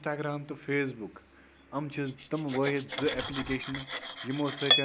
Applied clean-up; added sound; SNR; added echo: none; Cutlery, silverware; 0 dB; none.